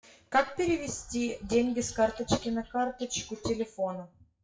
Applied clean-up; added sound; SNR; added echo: classical method WPE with log-MMSE.